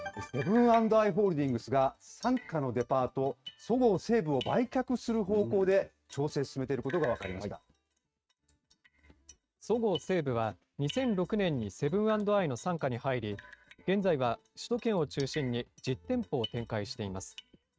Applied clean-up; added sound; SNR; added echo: neural mask model RNNoise.